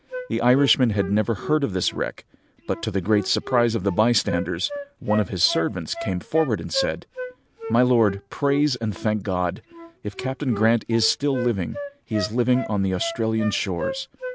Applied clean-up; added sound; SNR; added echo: none; Wind instrument, woodwind instrument; 12 dB; none.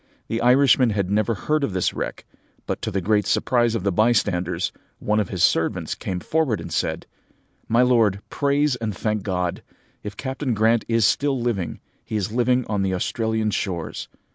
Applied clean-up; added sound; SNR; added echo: none; none; none; none.